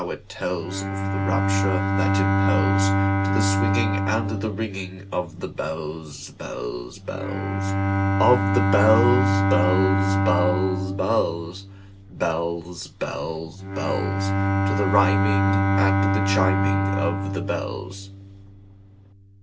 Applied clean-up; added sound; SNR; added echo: none; Bowed string instrument; -3 dB; none.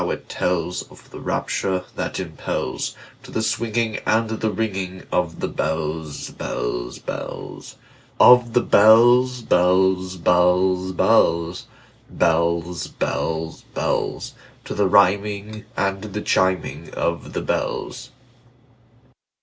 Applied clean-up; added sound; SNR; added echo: none; none; none; none.